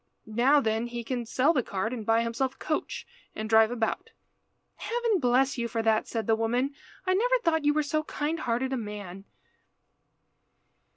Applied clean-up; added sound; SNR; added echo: none; none; none; none.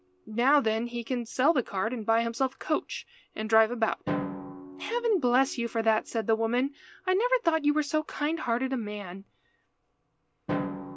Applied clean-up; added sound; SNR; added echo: none; Drum; 13 dB; none.